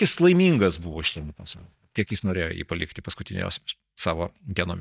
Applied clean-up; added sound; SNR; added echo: neural mask model DeepFilterNet 3.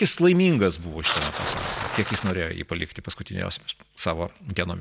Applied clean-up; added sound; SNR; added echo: none; Bicycle; 9 dB; none.